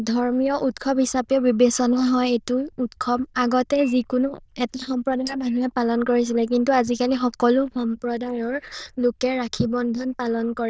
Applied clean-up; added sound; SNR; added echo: neural diffusion model UNIVERSE++.